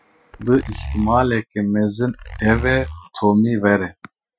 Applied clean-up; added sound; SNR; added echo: classical method Wiener filter.